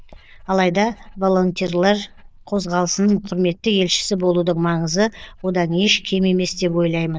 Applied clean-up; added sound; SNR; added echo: neural diffusion model UNIVERSE++.